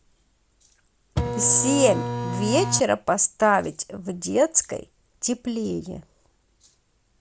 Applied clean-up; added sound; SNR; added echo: none; Printer; 2 dB; none.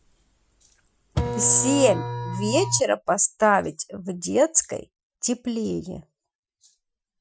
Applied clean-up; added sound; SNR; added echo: classical method Wiener filter.